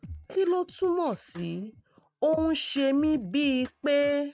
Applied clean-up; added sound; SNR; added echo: neural mask model RNNoise.